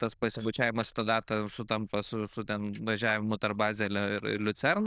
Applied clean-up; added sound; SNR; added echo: neural diffusion model UNIVERSE++.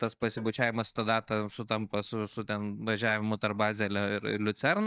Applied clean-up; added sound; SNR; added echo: neural mask model DeepFilterNet 3.